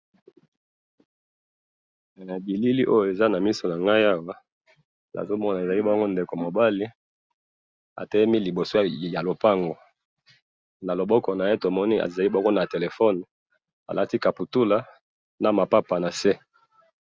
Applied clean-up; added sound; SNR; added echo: none; none; none; none.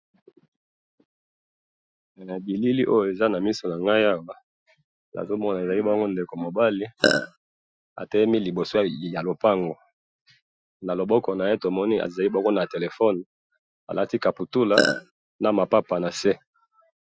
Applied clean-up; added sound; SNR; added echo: classical method Wiener filter.